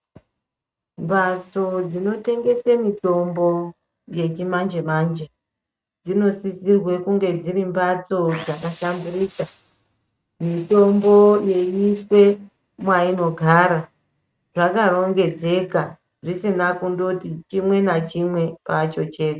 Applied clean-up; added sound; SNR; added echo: neural mask model RNNoise.